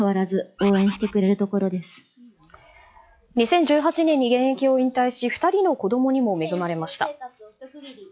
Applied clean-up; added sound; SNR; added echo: classical method log-MMSE.